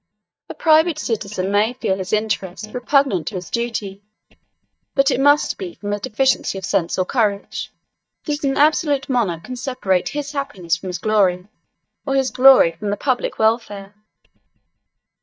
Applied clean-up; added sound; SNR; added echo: neural mask model DeepFilterNet 3.